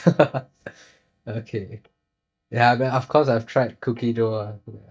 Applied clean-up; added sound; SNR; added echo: neural mask model DeepFilterNet 3.